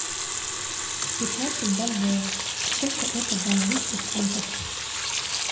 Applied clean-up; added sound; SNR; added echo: none; Sink (filling or washing) / Water tap, faucet; -2 dB; reverberation time 0.8 s.